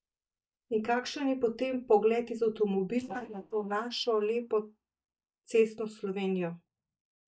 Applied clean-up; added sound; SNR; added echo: neural mask model DeepFilterNet 3.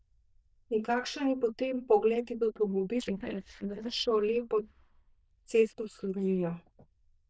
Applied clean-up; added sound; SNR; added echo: neural diffusion model UNIVERSE++.